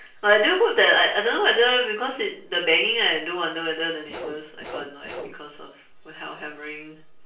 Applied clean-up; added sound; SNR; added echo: neural separator model SepFormer DNS4.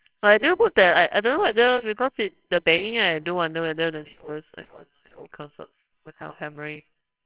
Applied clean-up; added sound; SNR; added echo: neural separator model SepFormer WHAMR!.